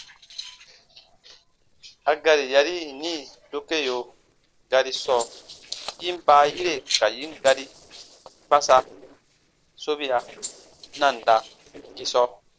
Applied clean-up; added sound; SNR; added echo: neural separator model SepFormer DNS4.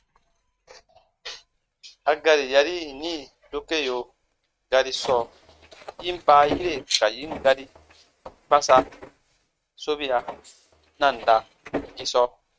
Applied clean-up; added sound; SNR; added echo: neural mask model RNNoise.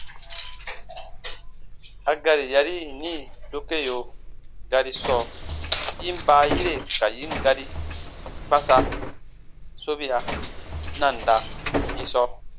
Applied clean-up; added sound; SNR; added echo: none; Bus + Keys jangling; 5 dB; none.